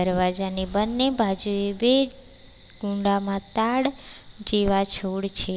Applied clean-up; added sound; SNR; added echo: none; none; none; none.